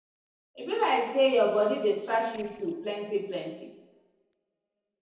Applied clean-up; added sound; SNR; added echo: neural separator model SepFormer DNS4.